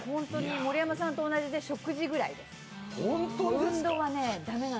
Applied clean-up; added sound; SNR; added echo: none; none; none; none.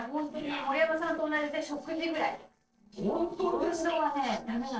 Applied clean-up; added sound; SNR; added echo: neural separator model SepFormer DNS4.